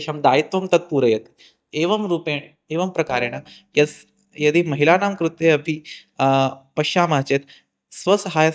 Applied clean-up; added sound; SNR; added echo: neural mask model DeepFilterNet 3.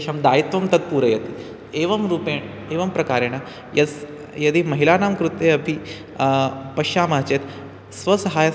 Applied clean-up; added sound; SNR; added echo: none; none; none; none.